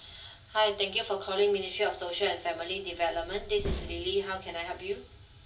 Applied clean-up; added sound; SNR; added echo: none; Train; 13 dB; reverberation time 0.3 s.